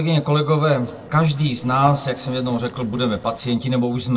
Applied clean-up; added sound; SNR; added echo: neural separator model SepFormer DNS4.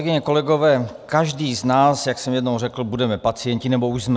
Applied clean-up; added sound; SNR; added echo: none; none; none; none.